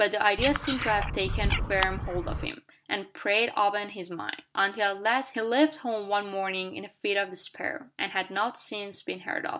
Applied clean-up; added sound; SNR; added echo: none; Frog; 1 dB; none.